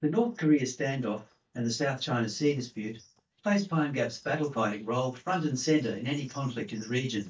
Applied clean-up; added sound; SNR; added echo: neural mask model DeepFilterNet 3.